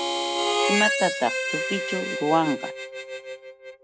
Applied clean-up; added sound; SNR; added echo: none; Harmonica; -1 dB; none.